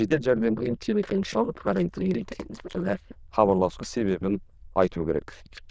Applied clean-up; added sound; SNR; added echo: neural diffusion model UNIVERSE++.